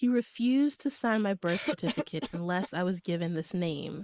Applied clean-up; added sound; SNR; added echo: neural mask model Resemble Enhance denoiser.